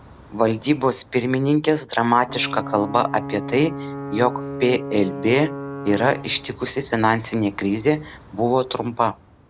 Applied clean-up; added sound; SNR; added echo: none; Alarm / Ocean / Boat, Water vehicle; 12 dB; none.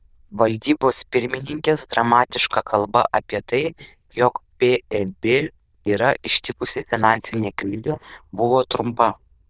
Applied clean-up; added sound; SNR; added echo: neural diffusion model UNIVERSE++.